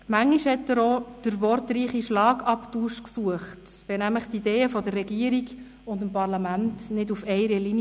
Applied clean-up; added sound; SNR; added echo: none; none; none; none.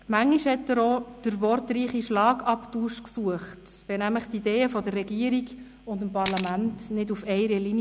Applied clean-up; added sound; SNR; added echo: none; Camera; -3 dB; none.